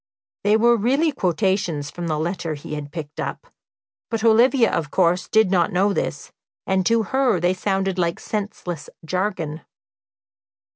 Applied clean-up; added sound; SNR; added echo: none; none; none; none.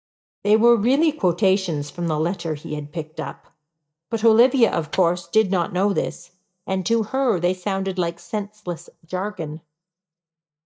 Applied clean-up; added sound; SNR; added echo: neural mask model DeepFilterNet 3.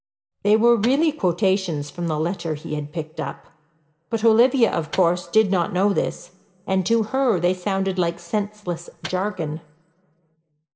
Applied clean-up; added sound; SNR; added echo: none; Microwave oven; 19 dB; reverberation time 0.9 s.